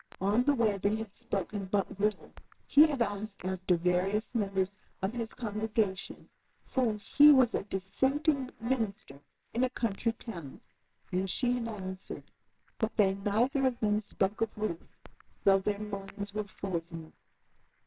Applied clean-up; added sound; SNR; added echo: neural separator model SepFormer WHAMR!.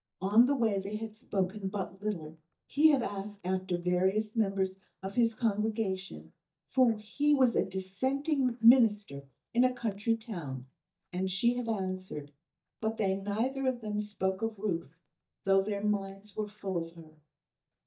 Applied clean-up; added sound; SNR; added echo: neural mask model DeepFilterNet 3.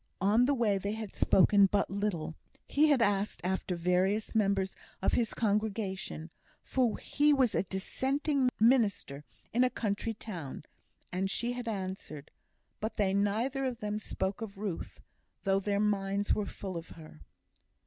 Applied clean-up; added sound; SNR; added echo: none; none; none; none.